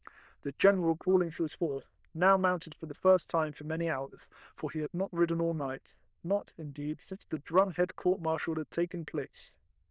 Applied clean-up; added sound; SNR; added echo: neural diffusion model UNIVERSE++.